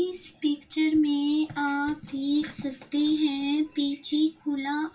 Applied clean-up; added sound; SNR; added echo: none; none; none; reverberation time 0.2 s.